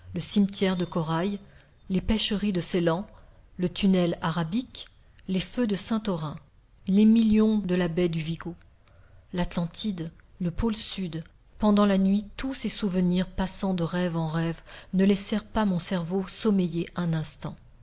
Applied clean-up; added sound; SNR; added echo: none; none; none; none.